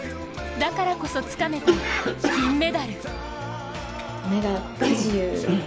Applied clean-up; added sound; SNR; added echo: none; Cough; 2 dB; none.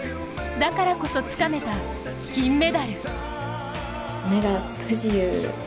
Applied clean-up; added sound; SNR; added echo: none; none; none; none.